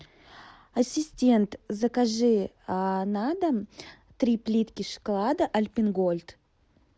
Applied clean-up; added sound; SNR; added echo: none; none; none; none.